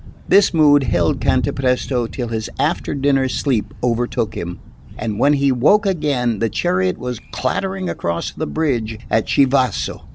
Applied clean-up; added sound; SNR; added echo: none; Thunder; 11 dB; none.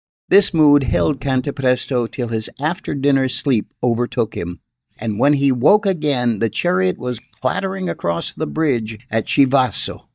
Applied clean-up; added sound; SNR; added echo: neural mask model DeepFilterNet 3.